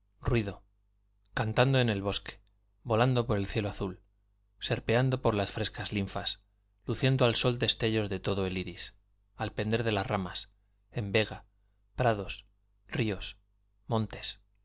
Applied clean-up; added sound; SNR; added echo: none; none; none; none.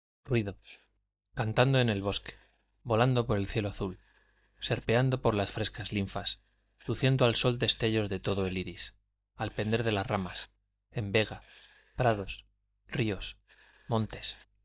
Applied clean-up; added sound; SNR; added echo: neural mask model DeepFilterNet 3.